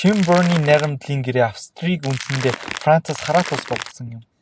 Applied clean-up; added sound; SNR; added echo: none; Crackle; 10 dB; none.